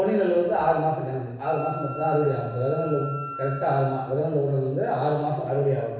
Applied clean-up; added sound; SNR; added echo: none; Wind instrument, woodwind instrument; 14 dB; reverberation time 1.1 s.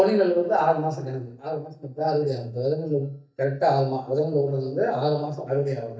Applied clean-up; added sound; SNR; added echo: neural mask model DeepFilterNet 3.